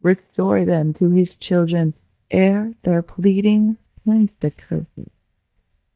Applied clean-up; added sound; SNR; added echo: neural mask model DeepFilterNet 3.